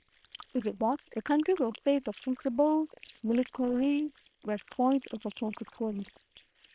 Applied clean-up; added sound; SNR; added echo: neural separator model SepFormer WHAM!.